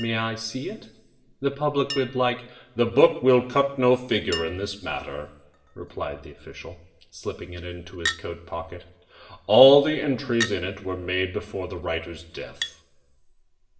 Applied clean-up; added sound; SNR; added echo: none; Chink, clink; 15 dB; reverberation time 1.1 s.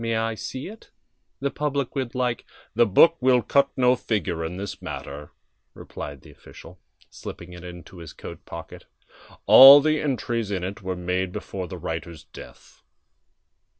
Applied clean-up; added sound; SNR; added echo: none; none; none; none.